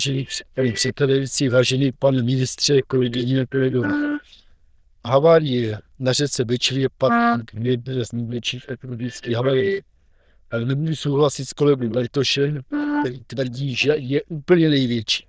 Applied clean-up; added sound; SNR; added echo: neural diffusion model UNIVERSE++.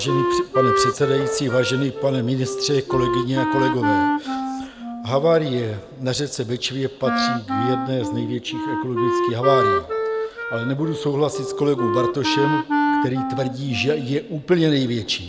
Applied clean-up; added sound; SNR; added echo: none; Wind instrument, woodwind instrument; 1 dB; none.